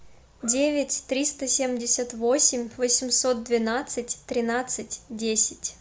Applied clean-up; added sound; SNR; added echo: none; none; none; none.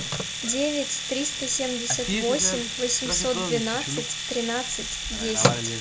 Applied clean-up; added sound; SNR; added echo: none; Telephone + Domestic sounds, home sounds; 1 dB; none.